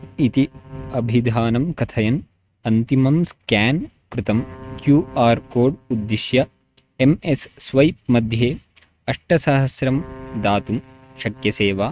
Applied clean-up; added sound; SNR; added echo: neural mask model RNNoise.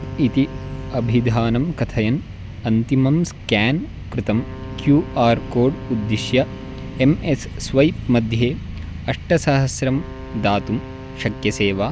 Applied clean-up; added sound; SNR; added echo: none; Wind instrument, woodwind instrument; 19 dB; none.